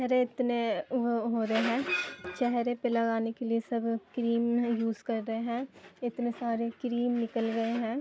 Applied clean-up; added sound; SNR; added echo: none; none; none; none.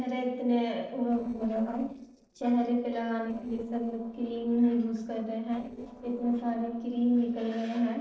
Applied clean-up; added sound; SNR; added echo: neural separator model SepFormer DNS4.